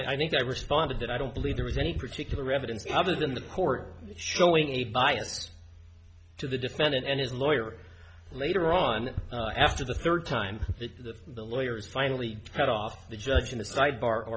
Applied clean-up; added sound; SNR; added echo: none; none; none; none.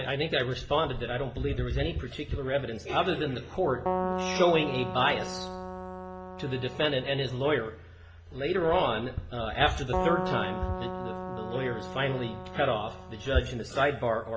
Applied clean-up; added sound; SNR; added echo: none; Keyboard (musical); 6 dB; reverberation time 0.7 s.